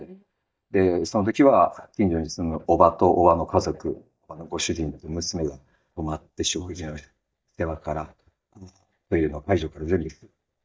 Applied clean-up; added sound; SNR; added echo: neural mask model DeepFilterNet 3.